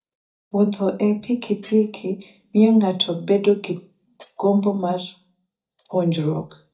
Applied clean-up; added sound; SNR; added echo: neural mask model DeepFilterNet 3.